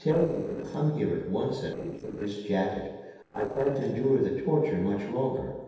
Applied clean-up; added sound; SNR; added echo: neural separator model SepFormer DNS4.